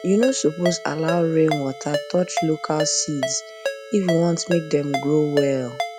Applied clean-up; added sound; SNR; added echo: none; Ringtone; 8 dB; none.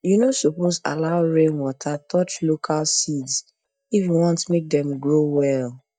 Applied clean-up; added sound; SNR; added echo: neural mask model DeepFilterNet 3.